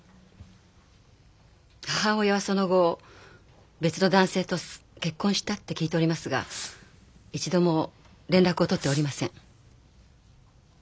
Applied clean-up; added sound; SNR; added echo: none; Fireworks; 18 dB; none.